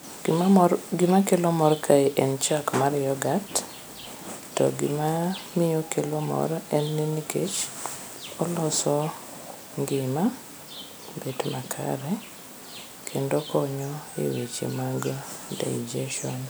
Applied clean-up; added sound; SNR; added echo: none; none; none; none.